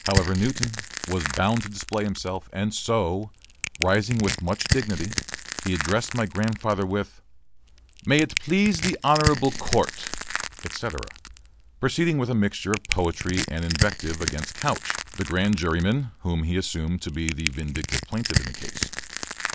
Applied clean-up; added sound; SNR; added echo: none; Crushing; 6 dB; none.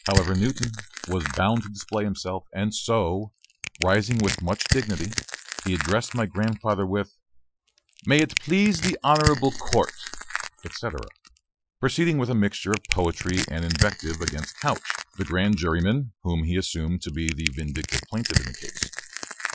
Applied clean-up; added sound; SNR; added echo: classical method Wiener filter.